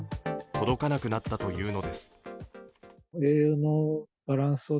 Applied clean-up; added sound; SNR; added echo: none; none; none; none.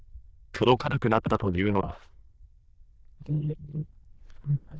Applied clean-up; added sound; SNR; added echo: neural diffusion model UNIVERSE++.